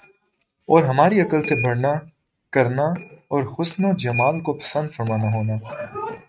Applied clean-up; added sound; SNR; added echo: neural mask model RNNoise.